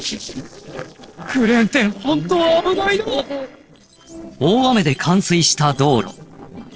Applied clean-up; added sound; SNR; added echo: neural separator model SepFormer DNS4.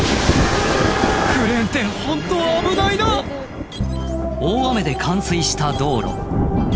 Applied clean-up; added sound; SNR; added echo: none; Thunder / Rain; 3 dB; none.